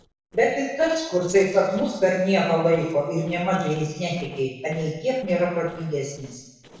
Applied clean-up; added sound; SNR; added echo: neural separator model SepFormer DNS4.